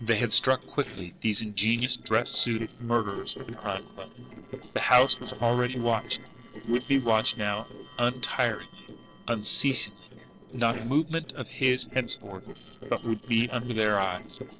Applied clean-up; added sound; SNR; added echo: neural separator model SepFormer DNS4.